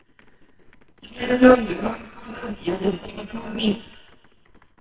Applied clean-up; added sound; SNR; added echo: neural separator model SepFormer WHAMR!.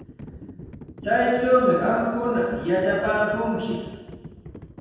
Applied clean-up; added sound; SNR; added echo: none; Livestock, farm animals, working animals; 16 dB; reverberation time 1.2 s.